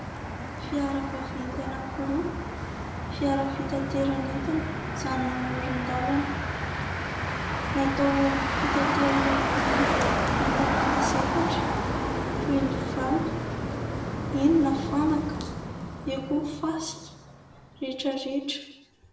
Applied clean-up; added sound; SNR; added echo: none; Motor vehicle (road); -1 dB; reverberation time 0.8 s.